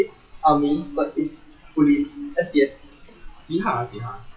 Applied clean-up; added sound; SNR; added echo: classical method WPE with log-MMSE.